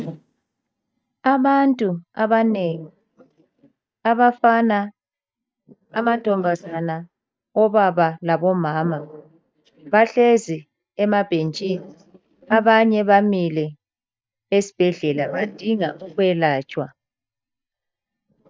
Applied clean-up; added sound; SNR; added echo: neural mask model DeepFilterNet 3.